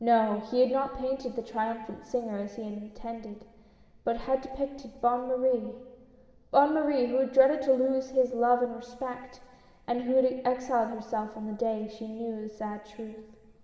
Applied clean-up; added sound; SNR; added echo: none; none; none; reverberation time 1.6 s.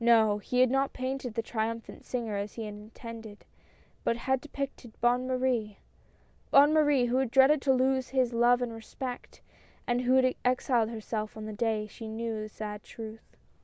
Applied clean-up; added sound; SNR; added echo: none; none; none; none.